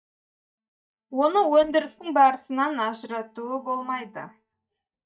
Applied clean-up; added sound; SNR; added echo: neural mask model DeepFilterNet 3.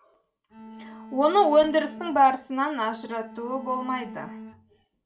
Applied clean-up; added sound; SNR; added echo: none; Bowed string instrument; 17 dB; reverberation time 0.3 s.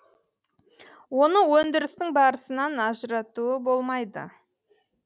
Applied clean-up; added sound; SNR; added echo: none; none; none; none.